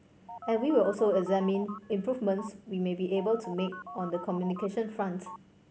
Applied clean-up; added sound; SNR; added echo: none; Telephone; 14 dB; none.